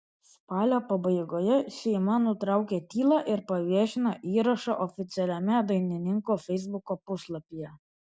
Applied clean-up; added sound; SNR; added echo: none; none; none; none.